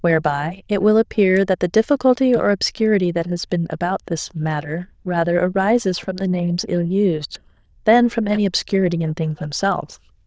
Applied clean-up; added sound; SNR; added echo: neural diffusion model UNIVERSE++.